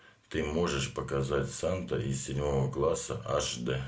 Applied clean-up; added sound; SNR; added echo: none; none; none; none.